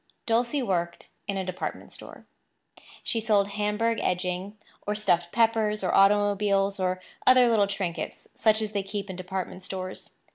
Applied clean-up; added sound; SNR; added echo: none; none; none; none.